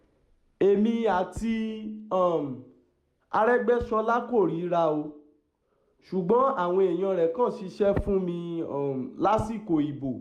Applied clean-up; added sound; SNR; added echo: none; none; none; none.